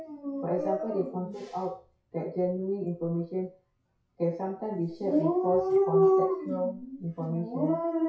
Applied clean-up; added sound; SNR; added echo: classical method WPE with log-MMSE.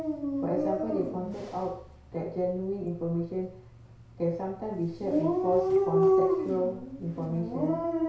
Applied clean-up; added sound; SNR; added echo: none; Dog; -2 dB; reverberation time 0.6 s.